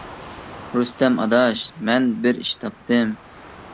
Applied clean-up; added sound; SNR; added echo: none; Waves, surf; 19 dB; none.